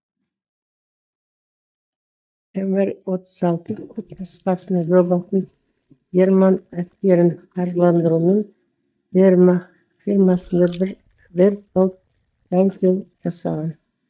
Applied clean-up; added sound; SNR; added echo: neural mask model DeepFilterNet 3.